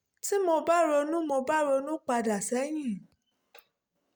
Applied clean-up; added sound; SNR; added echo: none; none; none; none.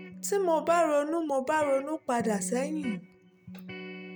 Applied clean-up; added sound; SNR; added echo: none; Electric guitar; 13 dB; none.